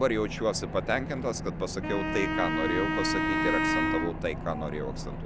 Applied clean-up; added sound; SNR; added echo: none; Wind instrument, woodwind instrument; 0 dB; none.